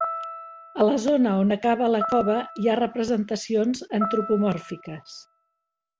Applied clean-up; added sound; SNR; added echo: none; Piano; 12 dB; none.